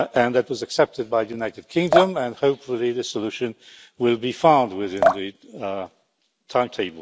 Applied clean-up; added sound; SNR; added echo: none; Drip; 4 dB; none.